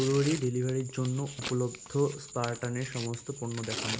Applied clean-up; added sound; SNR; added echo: none; Tearing; 11 dB; none.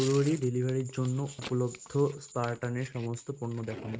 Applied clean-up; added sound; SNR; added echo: neural mask model RNNoise.